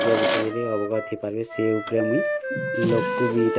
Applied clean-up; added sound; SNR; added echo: none; Drawer open or close + Wind instrument, woodwind instrument; 1 dB; none.